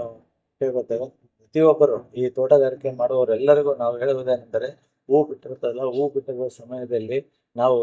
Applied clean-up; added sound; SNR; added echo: neural mask model DeepFilterNet 3.